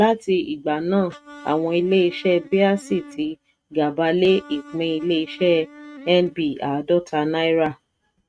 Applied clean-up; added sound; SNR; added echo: neural mask model RNNoise.